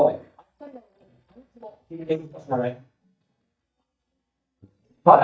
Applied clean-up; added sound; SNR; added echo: neural mask model DeepFilterNet 3.